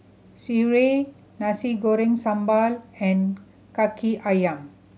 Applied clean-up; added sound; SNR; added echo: none; none; none; none.